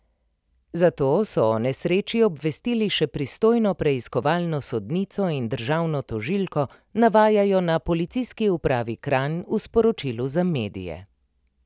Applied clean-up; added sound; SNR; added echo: none; none; none; none.